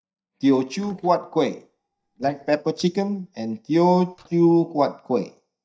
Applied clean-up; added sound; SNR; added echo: neural mask model DeepFilterNet 3.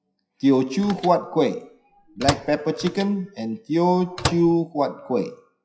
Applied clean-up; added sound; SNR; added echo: classical method WPE with log-MMSE.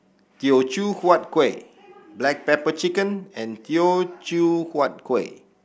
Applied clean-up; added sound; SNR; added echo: none; none; none; none.